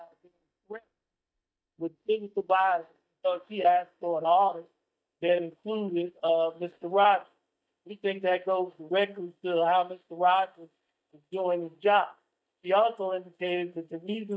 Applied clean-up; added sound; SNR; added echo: neural mask model DeepFilterNet 3.